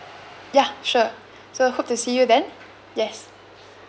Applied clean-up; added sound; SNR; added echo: none; none; none; none.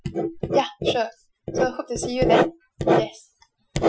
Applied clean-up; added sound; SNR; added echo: classical method Wiener filter.